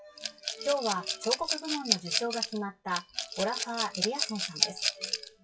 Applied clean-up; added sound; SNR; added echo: classical method WPE with log-MMSE.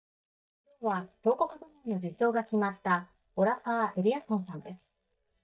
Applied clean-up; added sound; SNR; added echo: neural mask model DeepFilterNet 3.